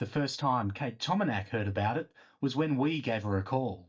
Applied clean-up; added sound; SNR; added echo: neural mask model DeepFilterNet 3.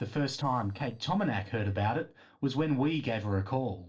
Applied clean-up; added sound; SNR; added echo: neural separator model SepFormer DNS4.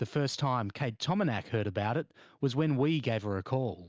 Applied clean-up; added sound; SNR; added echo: none; none; none; none.